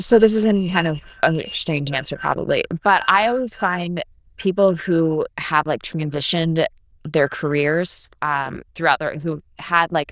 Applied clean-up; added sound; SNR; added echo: neural diffusion model UNIVERSE++.